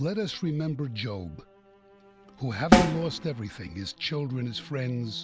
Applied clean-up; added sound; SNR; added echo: none; Snare drum; -5 dB; none.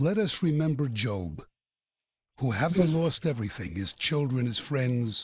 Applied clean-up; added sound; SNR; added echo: neural mask model Resemble Enhance denoiser.